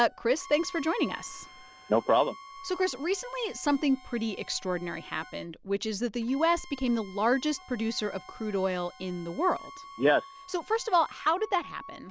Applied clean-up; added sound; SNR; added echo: none; Bowed string instrument + Wind instrument, woodwind instrument; 19 dB; none.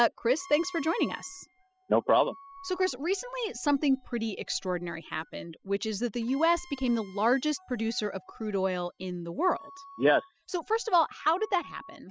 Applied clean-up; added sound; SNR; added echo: classical method spectral subtraction.